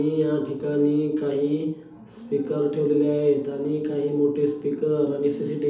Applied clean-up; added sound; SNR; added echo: none; none; none; reverberation time 2.2 s.